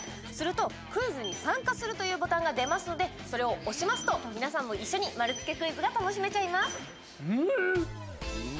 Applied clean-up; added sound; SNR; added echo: none; none; none; none.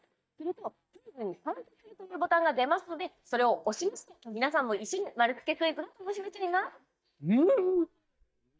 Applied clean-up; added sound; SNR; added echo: neural mask model DeepFilterNet 3.